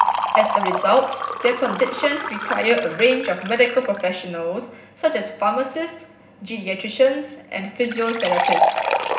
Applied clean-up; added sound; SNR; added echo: none; Liquid; 4 dB; reverberation time 0.4 s.